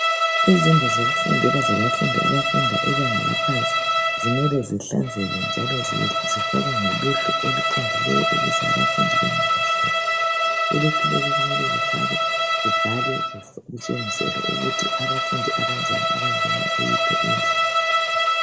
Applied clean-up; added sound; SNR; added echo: none; Bowed string instrument; -4 dB; reverberation time 1.4 s.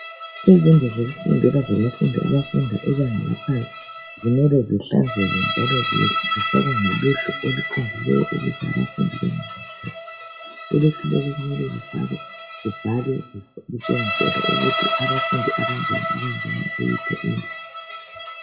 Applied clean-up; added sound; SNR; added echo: classical method WPE with log-MMSE.